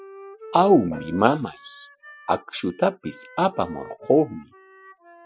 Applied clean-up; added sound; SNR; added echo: classical method spectral subtraction.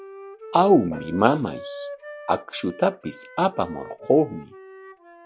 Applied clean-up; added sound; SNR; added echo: none; Wind instrument, woodwind instrument; 16 dB; none.